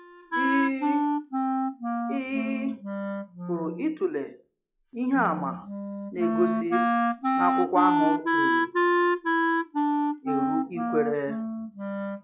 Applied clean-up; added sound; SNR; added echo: classical method log-MMSE.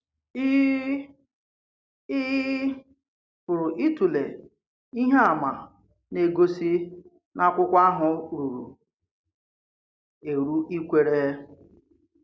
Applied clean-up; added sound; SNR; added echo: none; none; none; none.